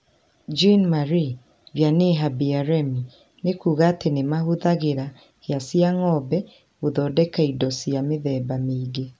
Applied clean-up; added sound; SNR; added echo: none; none; none; none.